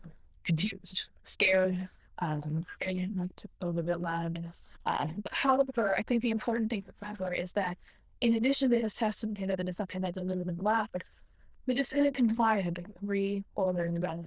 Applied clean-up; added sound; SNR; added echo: neural diffusion model UNIVERSE++.